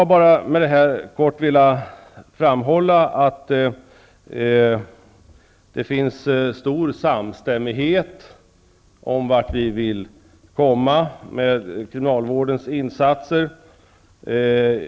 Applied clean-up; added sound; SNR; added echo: none; none; none; none.